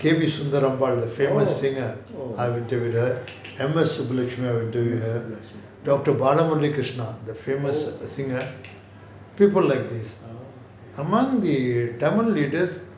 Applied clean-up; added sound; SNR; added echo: none; none; none; none.